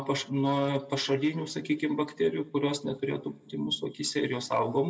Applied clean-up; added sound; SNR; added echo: none; none; none; reverberation time 0.7 s.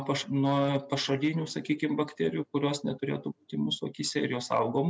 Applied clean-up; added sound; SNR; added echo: none; none; none; none.